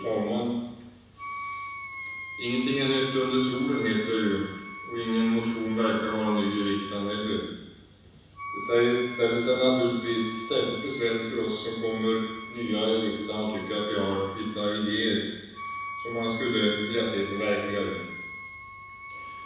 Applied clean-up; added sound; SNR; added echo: none; Wind instrument, woodwind instrument; 12 dB; reverberation time 1.1 s.